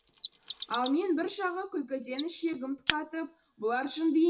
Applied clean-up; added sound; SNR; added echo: none; Mechanisms; 9 dB; reverberation time 0.2 s.